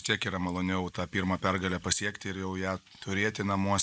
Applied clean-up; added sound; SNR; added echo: neural mask model Resemble Enhance denoiser.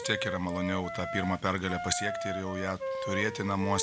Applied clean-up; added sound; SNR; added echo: none; Wind instrument, woodwind instrument; 5 dB; none.